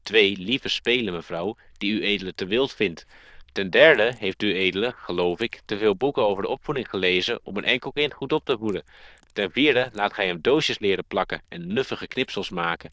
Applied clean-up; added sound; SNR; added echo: neural diffusion model UNIVERSE++.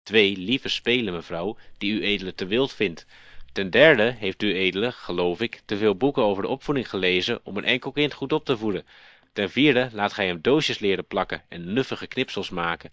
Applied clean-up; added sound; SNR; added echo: neural mask model DeepFilterNet 3.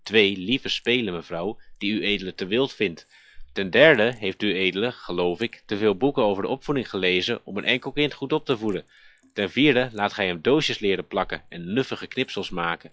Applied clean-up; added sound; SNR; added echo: classical method log-MMSE.